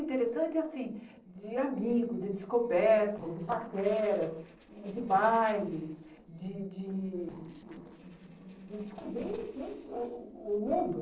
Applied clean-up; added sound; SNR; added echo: neural separator model SepFormer DNS4.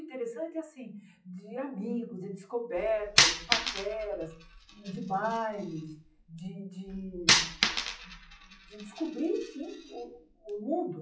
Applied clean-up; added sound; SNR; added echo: classical method WPE with log-MMSE.